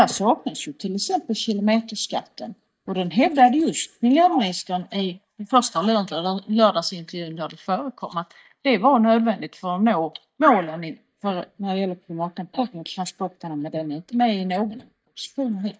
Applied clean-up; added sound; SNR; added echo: neural mask model DeepFilterNet 3.